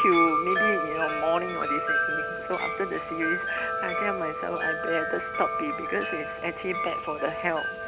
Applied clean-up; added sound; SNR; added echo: none; Wind chime; -2 dB; none.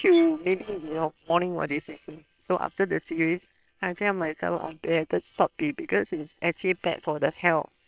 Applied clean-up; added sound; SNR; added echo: neural separator model SepFormer WHAM!.